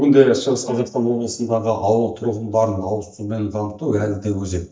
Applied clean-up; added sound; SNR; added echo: neural mask model DeepFilterNet 3.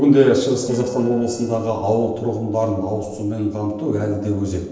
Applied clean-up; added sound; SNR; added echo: neural separator model SepFormer DNS4.